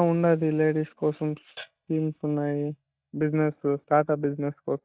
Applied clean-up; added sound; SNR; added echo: neural mask model DeepFilterNet 3.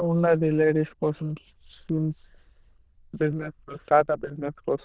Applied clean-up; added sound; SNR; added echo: neural diffusion model UNIVERSE++.